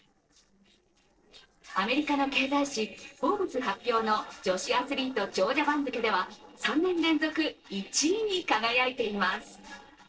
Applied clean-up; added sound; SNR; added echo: neural separator model SepFormer DNS4.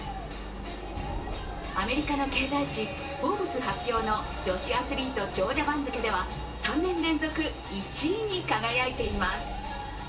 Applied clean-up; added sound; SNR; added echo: none; Thunder / Rain; 11 dB; reverberation time 0.3 s.